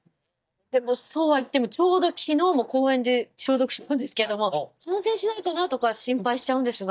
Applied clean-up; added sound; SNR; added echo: neural mask model DeepFilterNet 3.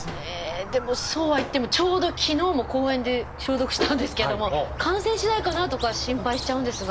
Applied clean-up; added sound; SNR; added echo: none; Squeak; 9 dB; none.